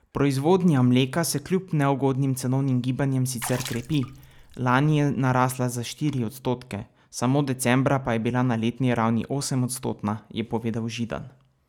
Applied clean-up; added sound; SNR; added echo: none; Water / Splash, splatter; 16 dB; none.